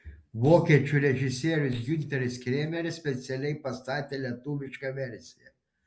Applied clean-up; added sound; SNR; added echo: neural mask model Resemble Enhance denoiser.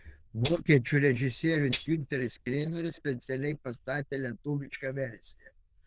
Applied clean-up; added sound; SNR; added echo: neural diffusion model UNIVERSE++.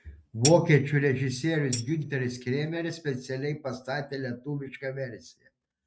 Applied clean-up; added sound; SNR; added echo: neural mask model RNNoise.